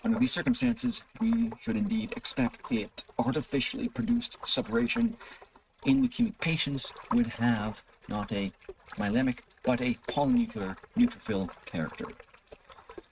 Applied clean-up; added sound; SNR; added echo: neural mask model RNNoise.